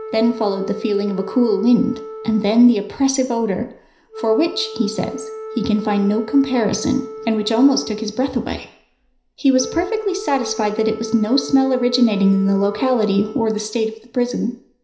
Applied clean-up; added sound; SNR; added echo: none; Wind instrument, woodwind instrument; 14 dB; reverberation time 0.5 s.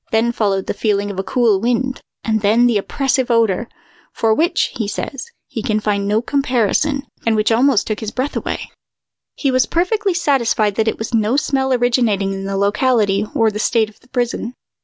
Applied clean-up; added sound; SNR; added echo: none; none; none; none.